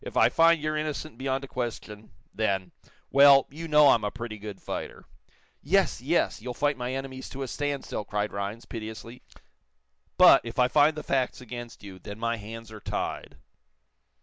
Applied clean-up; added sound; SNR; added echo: none; none; none; none.